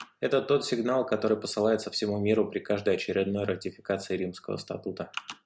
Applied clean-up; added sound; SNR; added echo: none; none; none; none.